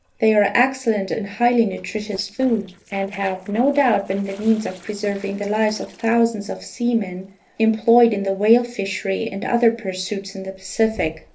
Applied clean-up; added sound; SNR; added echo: neural separator model SepFormer DNS4.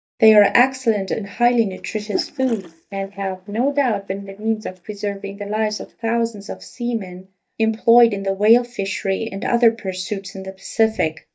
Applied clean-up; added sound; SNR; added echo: neural mask model DeepFilterNet 3.